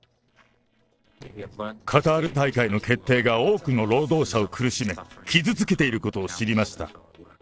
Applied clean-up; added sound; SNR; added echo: neural separator model SepFormer DNS4.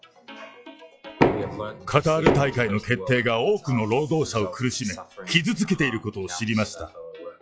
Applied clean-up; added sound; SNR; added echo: classical method log-MMSE.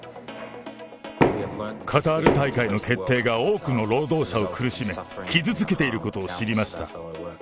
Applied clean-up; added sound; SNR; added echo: none; Knock; 1 dB; none.